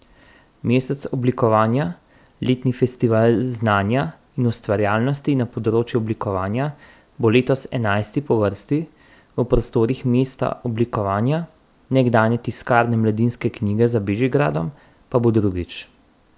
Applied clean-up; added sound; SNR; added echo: none; none; none; none.